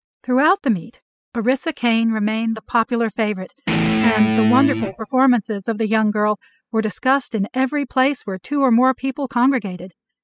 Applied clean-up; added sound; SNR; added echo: classical method spectral subtraction.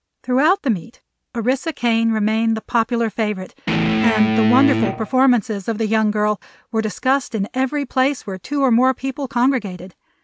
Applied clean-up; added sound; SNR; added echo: none; Guitar; 1 dB; none.